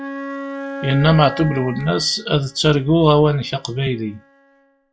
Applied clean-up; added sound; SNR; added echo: classical method log-MMSE.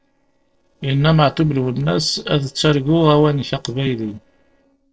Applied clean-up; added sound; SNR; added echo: neural separator model SepFormer DNS4.